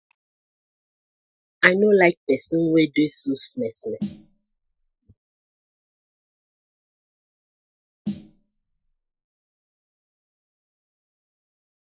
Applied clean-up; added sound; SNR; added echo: classical method Wiener filter.